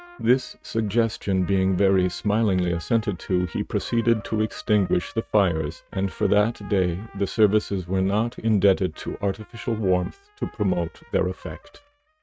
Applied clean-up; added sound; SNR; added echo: neural mask model RNNoise.